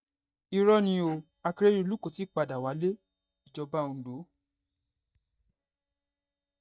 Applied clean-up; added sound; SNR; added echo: neural mask model DeepFilterNet 3.